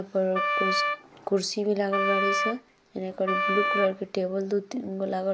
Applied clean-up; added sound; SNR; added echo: none; Wind instrument, woodwind instrument; 0 dB; none.